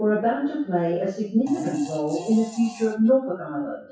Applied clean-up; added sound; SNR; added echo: classical method WPE with log-MMSE.